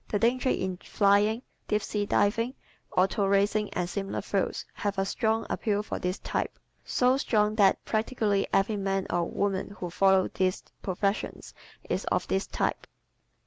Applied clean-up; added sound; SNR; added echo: none; none; none; none.